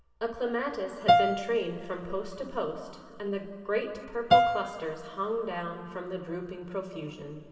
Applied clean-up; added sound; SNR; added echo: none; Piano; -3 dB; reverberation time 2.5 s.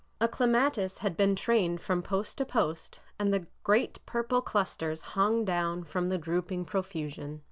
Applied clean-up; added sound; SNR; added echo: none; none; none; none.